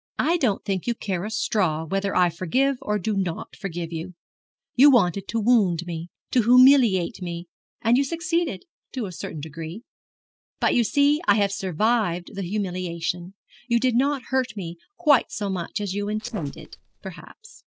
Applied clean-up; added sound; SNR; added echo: neural separator model SepFormer DNS4.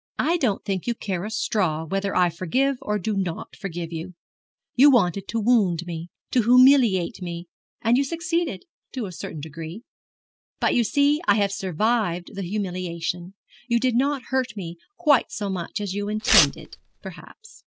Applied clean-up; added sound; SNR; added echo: none; Tearing; 2 dB; none.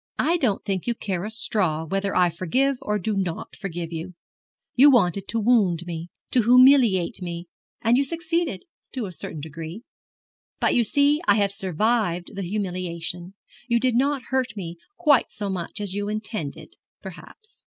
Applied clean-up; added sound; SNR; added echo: none; none; none; none.